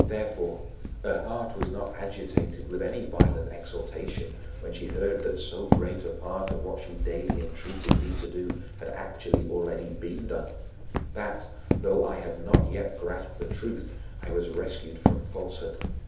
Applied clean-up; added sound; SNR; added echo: none; Walk, footsteps; -3 dB; reverberation time 2.2 s.